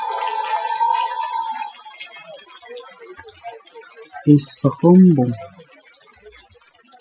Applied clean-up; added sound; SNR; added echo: classical method Wiener filter.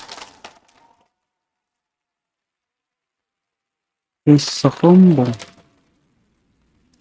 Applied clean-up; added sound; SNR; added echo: neural mask model RNNoise.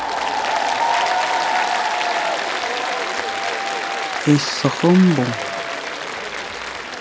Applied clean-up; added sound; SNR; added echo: none; Applause; -1 dB; none.